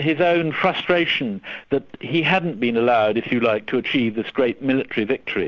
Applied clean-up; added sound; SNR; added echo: none; none; none; none.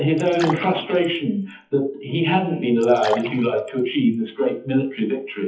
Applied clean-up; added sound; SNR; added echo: classical method WPE with log-MMSE.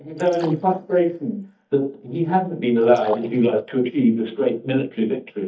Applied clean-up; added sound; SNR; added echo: neural mask model DeepFilterNet 3.